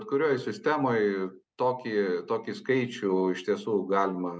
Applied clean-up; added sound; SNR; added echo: none; none; none; none.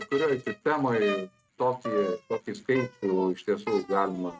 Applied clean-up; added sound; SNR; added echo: neural mask model RNNoise.